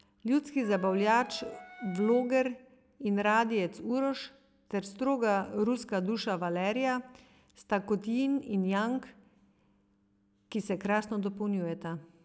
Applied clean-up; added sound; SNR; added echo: none; Wind instrument, woodwind instrument; 15 dB; none.